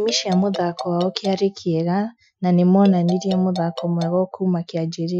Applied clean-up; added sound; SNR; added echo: classical method Wiener filter.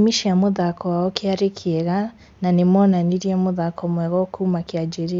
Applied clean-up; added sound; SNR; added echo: none; none; none; none.